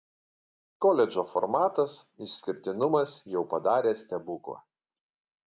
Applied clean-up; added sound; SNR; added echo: none; none; none; none.